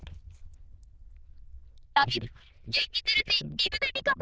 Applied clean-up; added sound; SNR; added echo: neural diffusion model UNIVERSE++.